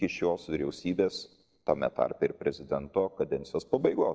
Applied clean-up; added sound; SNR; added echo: neural separator model SepFormer DNS4.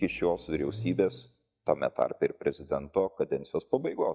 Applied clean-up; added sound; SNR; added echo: neural mask model DeepFilterNet 3.